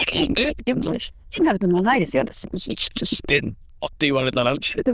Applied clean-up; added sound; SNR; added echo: neural diffusion model UNIVERSE++.